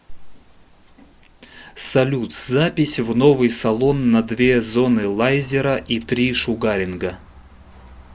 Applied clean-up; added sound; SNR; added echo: none; none; none; none.